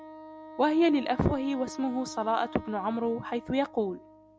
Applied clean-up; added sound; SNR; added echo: none; Wind instrument, woodwind instrument; 16 dB; none.